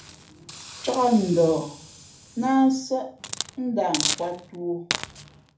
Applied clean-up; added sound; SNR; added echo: none; Hiss; 9 dB; reverberation time 0.4 s.